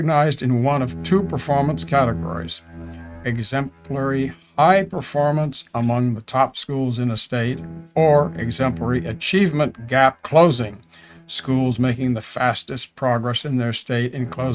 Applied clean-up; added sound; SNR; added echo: neural mask model RNNoise.